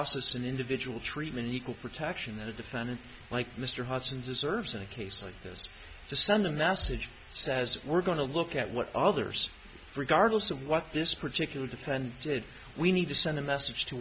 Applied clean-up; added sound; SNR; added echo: none; none; none; none.